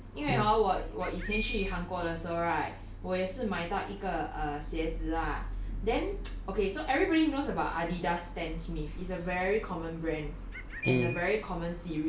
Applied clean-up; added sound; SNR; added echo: none; Bird; 8 dB; none.